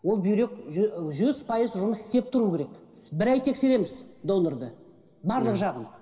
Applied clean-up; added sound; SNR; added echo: none; none; none; reverberation time 2.0 s.